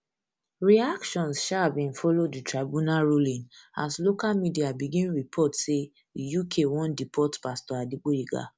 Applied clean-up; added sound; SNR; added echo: none; none; none; none.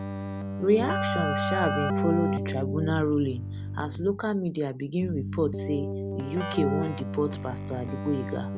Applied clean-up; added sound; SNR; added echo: none; Keyboard (musical); 2 dB; none.